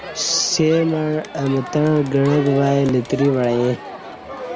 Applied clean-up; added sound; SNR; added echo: none; Crowd; 12 dB; none.